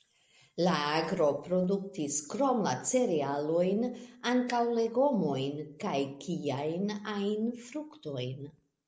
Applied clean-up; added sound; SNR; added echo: none; none; none; none.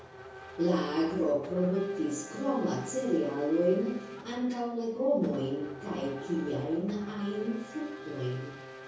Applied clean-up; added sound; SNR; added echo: none; Race car, auto racing / Accelerating, revving, vroom; 15 dB; reverberation time 0.6 s.